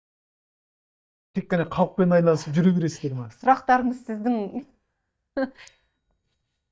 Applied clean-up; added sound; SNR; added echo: neural mask model DeepFilterNet 3.